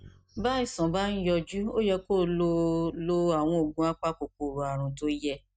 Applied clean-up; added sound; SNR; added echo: neural mask model RNNoise.